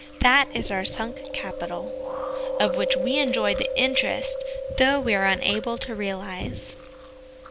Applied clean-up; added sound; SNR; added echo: none; Chewing, mastication; 5 dB; none.